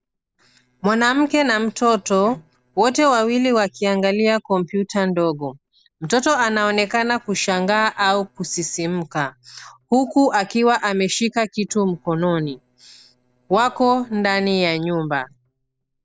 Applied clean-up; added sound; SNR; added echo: neural separator model SepFormer DNS4.